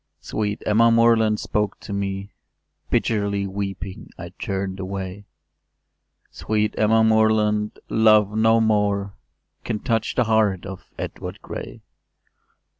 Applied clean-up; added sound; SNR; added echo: none; none; none; none.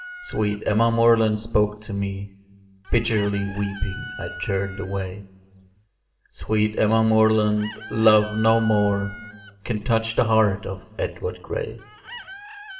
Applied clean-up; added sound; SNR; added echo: none; Chicken, rooster; 18 dB; reverberation time 1.6 s.